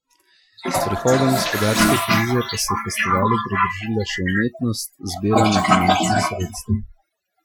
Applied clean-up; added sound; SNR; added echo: classical method Wiener filter.